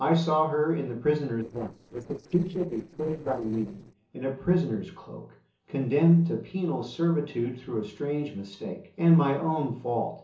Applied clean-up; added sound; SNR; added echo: neural separator model SepFormer DNS4.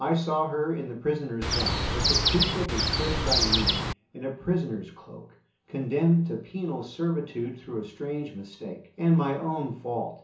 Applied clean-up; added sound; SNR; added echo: none; Chirp, tweet; -4 dB; reverberation time 0.7 s.